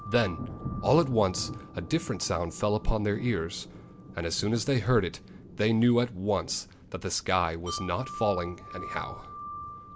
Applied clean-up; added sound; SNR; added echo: none; Wind chime + Thunder; 12 dB; none.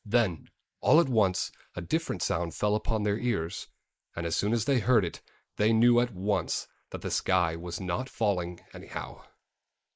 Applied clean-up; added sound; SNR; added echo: neural mask model Resemble Enhance denoiser.